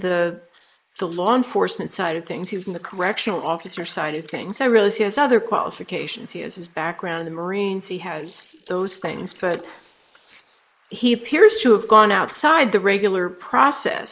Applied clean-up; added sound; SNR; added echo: neural mask model Resemble Enhance denoiser.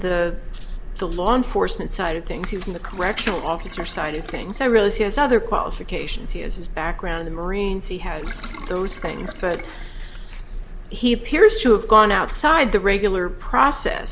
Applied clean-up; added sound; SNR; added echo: none; Sink (filling or washing); 18 dB; none.